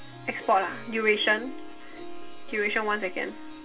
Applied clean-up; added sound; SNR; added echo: none; Harp; 16 dB; reverberation time 0.2 s.